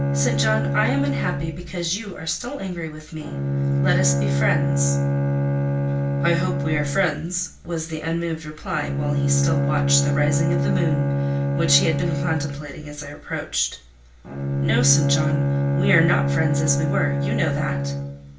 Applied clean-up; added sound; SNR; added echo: none; Bowed string instrument; -3 dB; reverberation time 0.3 s.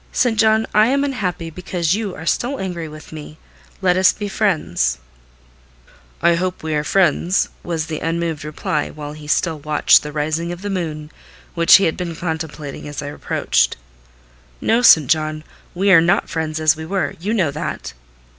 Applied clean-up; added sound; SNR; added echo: none; none; none; none.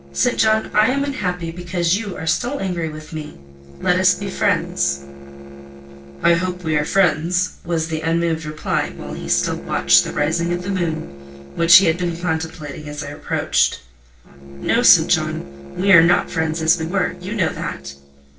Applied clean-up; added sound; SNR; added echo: neural separator model SepFormer DNS4.